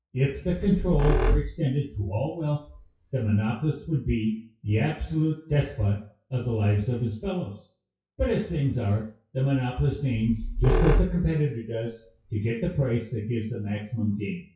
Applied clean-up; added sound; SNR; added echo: classical method WPE with log-MMSE.